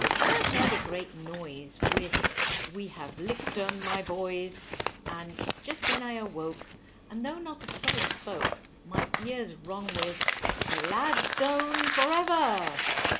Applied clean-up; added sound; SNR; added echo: none; Crumpling, crinkling / Tearing; -2 dB; none.